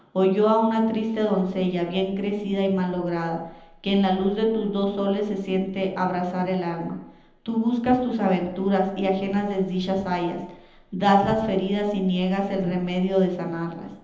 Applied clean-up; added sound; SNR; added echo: none; none; none; reverberation time 0.9 s.